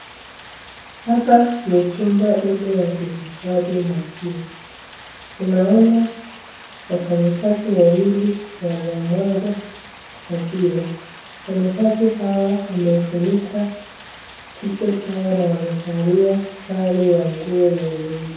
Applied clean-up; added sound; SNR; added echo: none; Rain; 19 dB; reverberation time 0.7 s.